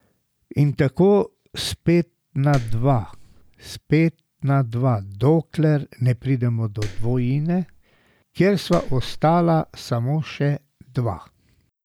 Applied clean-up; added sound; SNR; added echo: none; Clapping; 8 dB; none.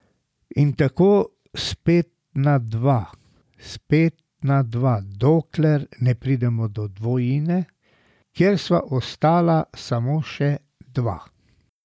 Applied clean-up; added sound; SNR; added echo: none; none; none; none.